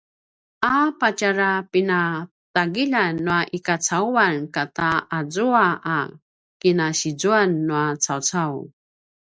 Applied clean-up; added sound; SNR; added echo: none; none; none; none.